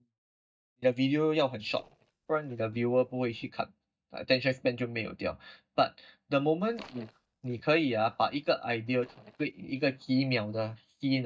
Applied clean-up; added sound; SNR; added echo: neural mask model DeepFilterNet 3.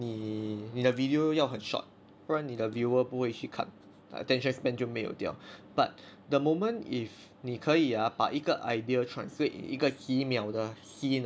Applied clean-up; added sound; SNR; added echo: none; none; none; none.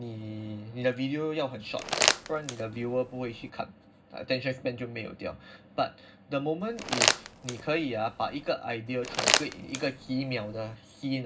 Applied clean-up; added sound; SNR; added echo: none; Crumpling, crinkling; -2 dB; reverberation time 0.4 s.